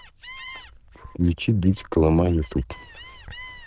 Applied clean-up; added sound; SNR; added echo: neural diffusion model UNIVERSE++.